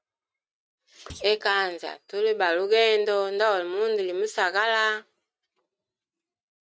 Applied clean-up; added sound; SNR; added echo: neural mask model RNNoise.